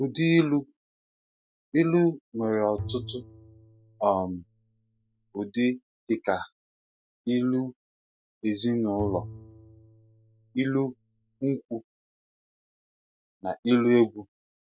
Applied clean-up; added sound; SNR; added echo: none; Bowed string instrument; 15 dB; none.